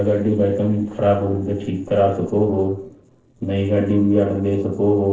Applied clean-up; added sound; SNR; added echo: neural separator model SepFormer DNS4.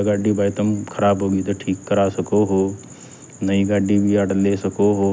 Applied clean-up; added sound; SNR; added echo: none; none; none; none.